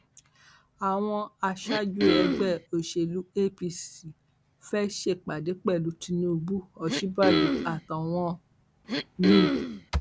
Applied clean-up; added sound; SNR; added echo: none; Cough; -2 dB; none.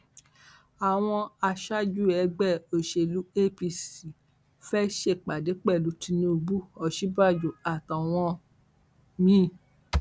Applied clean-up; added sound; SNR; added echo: none; none; none; none.